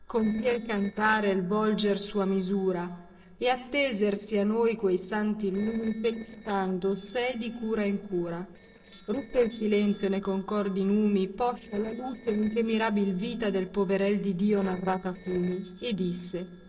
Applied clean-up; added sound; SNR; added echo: neural separator model SepFormer DNS4.